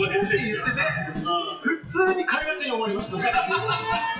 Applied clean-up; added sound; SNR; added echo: classical method WPE with log-MMSE.